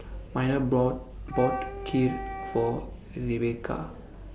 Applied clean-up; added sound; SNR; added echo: none; Wind instrument, woodwind instrument; 9 dB; none.